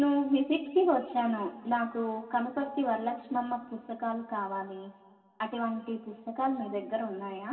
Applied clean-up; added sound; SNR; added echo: none; none; none; reverberation time 2.0 s.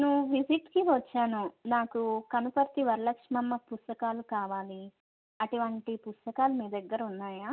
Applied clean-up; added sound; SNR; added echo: none; none; none; none.